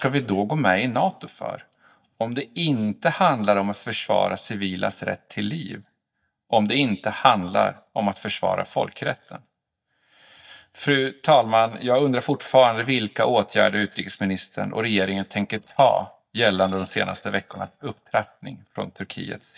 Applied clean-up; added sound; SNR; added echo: neural mask model DeepFilterNet 3.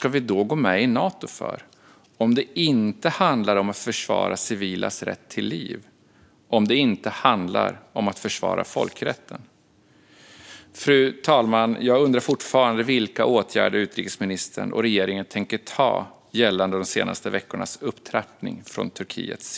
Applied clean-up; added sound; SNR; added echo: none; none; none; none.